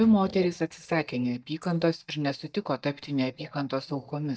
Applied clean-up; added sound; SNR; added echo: neural mask model DeepFilterNet 3.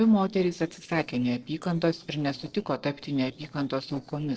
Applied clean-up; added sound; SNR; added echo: neural separator model SepFormer DNS4.